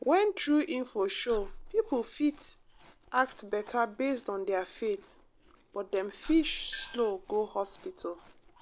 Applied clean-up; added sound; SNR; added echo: none; Chewing, mastication + Gong; 17 dB; none.